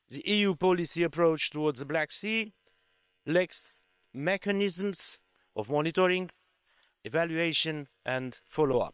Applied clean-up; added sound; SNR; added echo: neural separator model SepFormer WHAM!.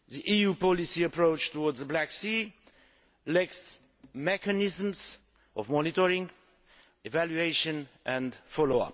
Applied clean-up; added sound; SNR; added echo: none; none; none; none.